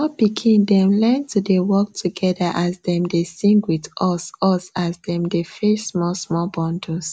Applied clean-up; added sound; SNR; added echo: none; none; none; none.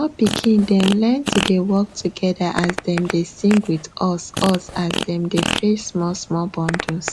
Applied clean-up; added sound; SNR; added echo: none; Fart; 8 dB; none.